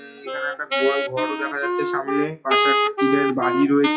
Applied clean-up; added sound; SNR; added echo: classical method WPE with log-MMSE.